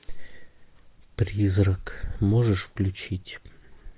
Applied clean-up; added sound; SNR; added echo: none; none; none; none.